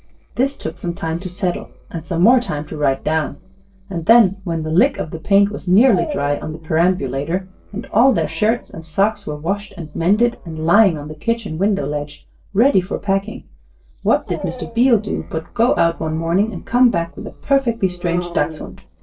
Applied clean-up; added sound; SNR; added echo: neural separator model SepFormer DNS4.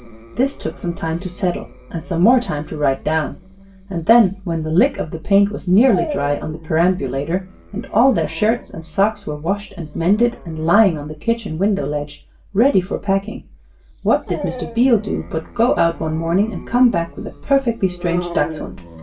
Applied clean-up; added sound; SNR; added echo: none; Dog; 16 dB; reverberation time 0.2 s.